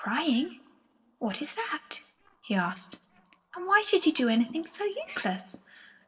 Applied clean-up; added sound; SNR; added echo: neural separator model SepFormer DNS4.